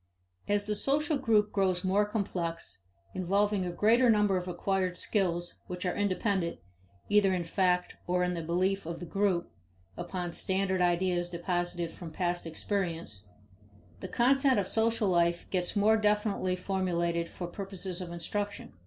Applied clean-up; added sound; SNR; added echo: none; none; none; none.